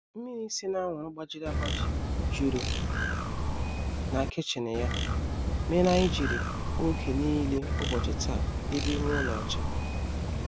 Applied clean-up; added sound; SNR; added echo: none; Bird; -3 dB; none.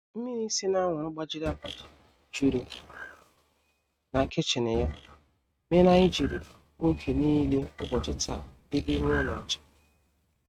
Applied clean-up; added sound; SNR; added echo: neural mask model RNNoise.